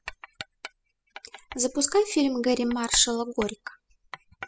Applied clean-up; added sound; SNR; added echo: classical method spectral subtraction.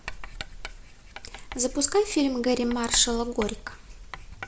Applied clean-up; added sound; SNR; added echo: none; Writing; 11 dB; none.